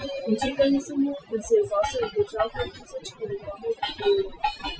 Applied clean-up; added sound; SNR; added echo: classical method Wiener filter.